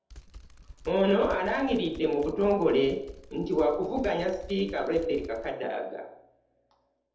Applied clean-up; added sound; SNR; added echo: none; Typing; 18 dB; reverberation time 0.7 s.